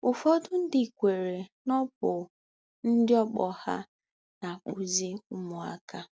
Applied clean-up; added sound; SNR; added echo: none; none; none; none.